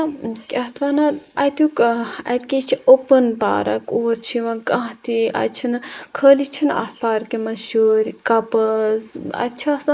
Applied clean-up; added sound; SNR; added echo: neural mask model Resemble Enhance denoiser.